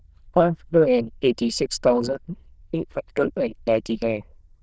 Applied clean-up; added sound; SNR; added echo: neural diffusion model UNIVERSE++.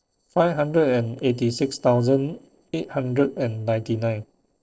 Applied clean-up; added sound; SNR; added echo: neural separator model SepFormer DNS4.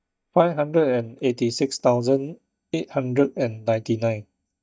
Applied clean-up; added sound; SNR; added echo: neural mask model DeepFilterNet 3.